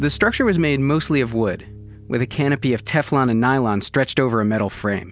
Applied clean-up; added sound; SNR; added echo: none; none; none; none.